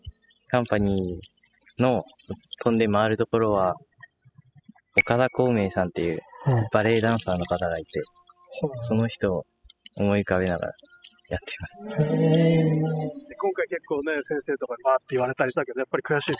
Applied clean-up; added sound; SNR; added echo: classical method spectral subtraction.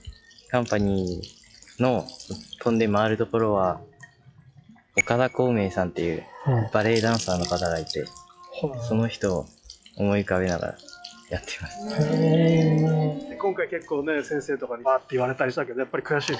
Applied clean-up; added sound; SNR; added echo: classical method log-MMSE.